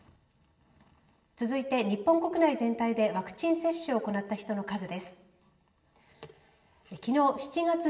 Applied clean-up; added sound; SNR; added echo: none; none; none; reverberation time 0.8 s.